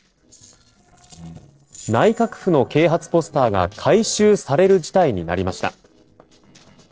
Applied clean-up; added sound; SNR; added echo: neural separator model SepFormer DNS4.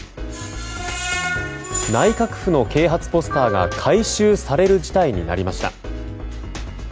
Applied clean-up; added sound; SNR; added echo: none; Screech; 12 dB; none.